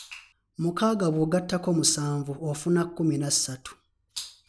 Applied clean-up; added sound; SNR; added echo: none; none; none; none.